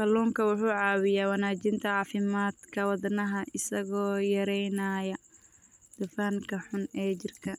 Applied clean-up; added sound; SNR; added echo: none; none; none; none.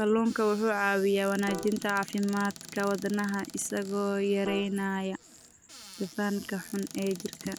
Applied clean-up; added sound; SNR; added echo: none; Squeak / Cupboard open or close + Piano; 15 dB; none.